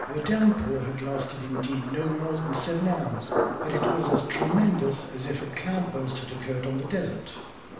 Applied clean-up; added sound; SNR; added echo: none; Thunder; 5 dB; reverberation time 0.8 s.